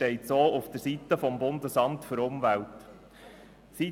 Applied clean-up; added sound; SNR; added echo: none; none; none; none.